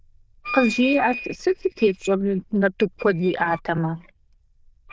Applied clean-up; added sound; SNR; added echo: neural diffusion model UNIVERSE++.